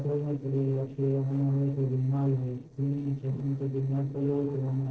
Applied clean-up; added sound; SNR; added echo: neural separator model SepFormer DNS4.